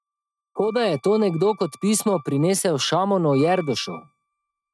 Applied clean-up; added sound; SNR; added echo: neural mask model RNNoise.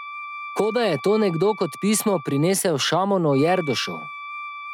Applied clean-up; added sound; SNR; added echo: none; Wind instrument, woodwind instrument; 14 dB; none.